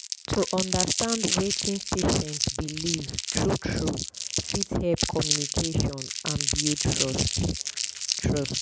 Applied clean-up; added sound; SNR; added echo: none; Crumpling, crinkling; 2 dB; none.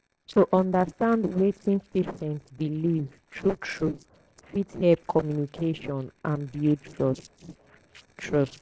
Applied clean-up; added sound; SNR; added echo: neural separator model SepFormer DNS4.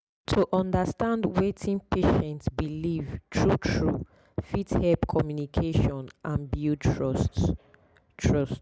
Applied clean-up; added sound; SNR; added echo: none; none; none; none.